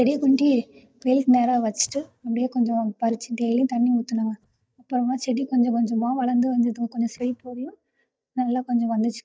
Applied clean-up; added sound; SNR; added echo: neural mask model DeepFilterNet 3.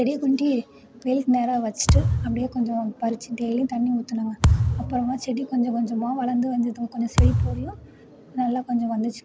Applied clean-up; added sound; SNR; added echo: none; Thump, thud; -1 dB; none.